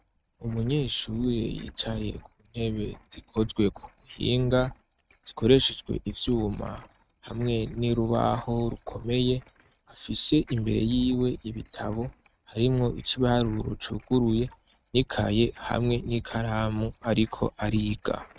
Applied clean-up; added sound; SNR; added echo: neural mask model RNNoise.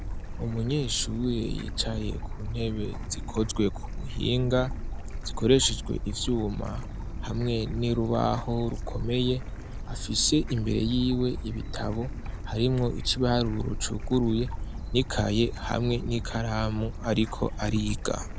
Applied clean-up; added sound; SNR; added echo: none; Stream / Bird; 5 dB; none.